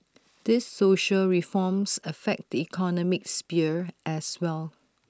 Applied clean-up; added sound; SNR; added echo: none; none; none; none.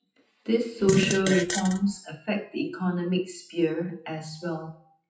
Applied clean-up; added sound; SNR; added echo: classical method WPE with log-MMSE.